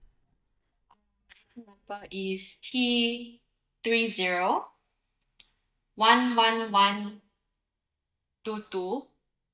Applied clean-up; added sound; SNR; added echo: neural mask model DeepFilterNet 3.